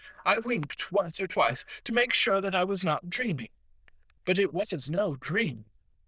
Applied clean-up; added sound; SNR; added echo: neural diffusion model UNIVERSE++.